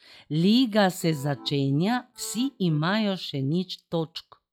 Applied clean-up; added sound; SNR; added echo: classical method log-MMSE.